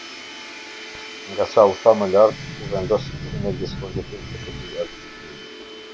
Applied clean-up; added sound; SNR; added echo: none; Sliding door + Domestic sounds, home sounds; 11 dB; none.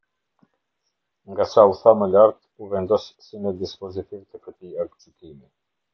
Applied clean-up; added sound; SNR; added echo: none; none; none; none.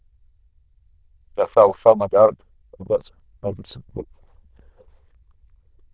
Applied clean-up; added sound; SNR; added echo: neural diffusion model UNIVERSE++.